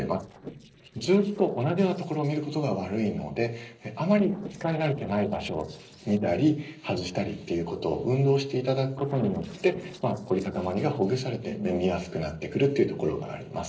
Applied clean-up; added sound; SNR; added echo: neural separator model SepFormer DNS4.